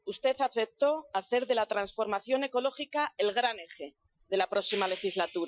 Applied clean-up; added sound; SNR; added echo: classical method Wiener filter.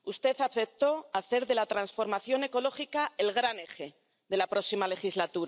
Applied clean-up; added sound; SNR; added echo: none; none; none; none.